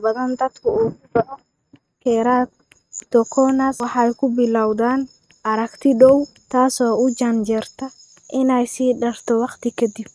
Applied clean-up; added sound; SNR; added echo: neural mask model RNNoise.